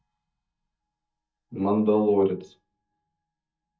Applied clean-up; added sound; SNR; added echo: neural mask model DeepFilterNet 3.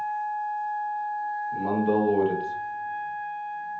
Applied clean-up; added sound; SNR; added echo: none; Wind instrument, woodwind instrument; 0 dB; reverberation time 0.6 s.